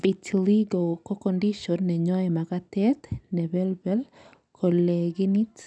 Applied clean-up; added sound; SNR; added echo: none; none; none; none.